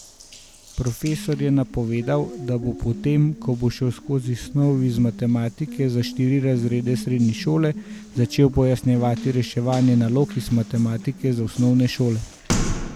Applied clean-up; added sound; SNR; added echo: none; Water tap, faucet; 12 dB; none.